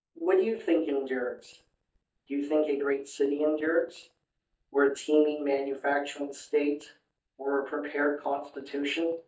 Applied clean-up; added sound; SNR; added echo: neural mask model DeepFilterNet 3.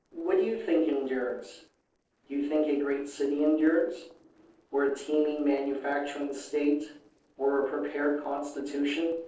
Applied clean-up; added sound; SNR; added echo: neural separator model SepFormer DNS4.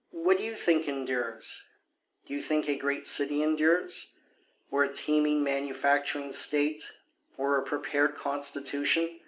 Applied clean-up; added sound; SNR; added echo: none; none; none; none.